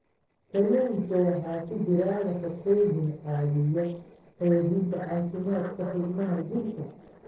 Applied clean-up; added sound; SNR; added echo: neural separator model SepFormer DNS4.